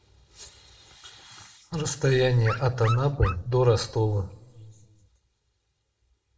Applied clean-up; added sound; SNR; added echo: none; Dog; 9 dB; reverberation time 0.8 s.